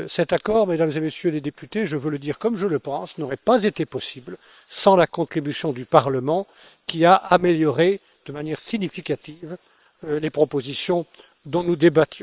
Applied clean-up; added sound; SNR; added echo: neural separator model SepFormer WHAM!.